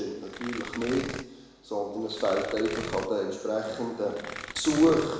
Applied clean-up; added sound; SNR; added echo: none; Tearing; 10 dB; reverberation time 1.0 s.